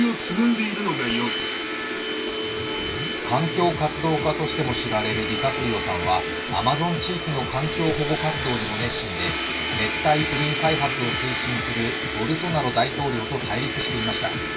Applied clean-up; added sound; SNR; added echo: none; Domestic sounds, home sounds; 2 dB; reverberation time 0.2 s.